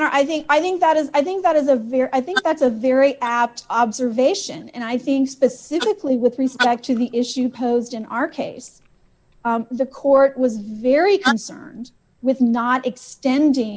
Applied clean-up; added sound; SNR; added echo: none; none; none; none.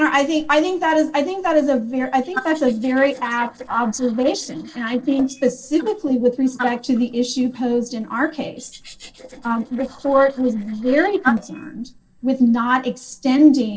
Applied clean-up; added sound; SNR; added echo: neural separator model SepFormer DNS4.